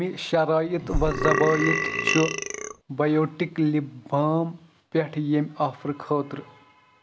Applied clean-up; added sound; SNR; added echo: none; Burping, eructation; 1 dB; none.